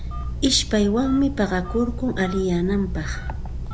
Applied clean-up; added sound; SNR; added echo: none; Telephone; 6 dB; none.